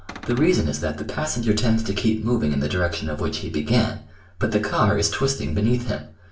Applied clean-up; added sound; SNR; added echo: none; Cupboard open or close; 15 dB; reverberation time 0.3 s.